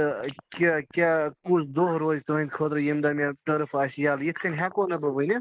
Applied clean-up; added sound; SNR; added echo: neural mask model Resemble Enhance denoiser.